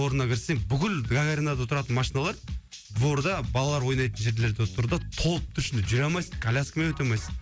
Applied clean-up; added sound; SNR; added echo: none; none; none; none.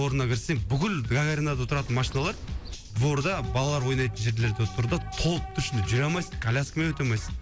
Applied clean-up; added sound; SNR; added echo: none; Subway, metro, underground / Train + Bird; 16 dB; none.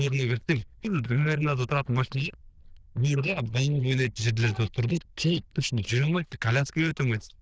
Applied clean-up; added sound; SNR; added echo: neural diffusion model UNIVERSE++.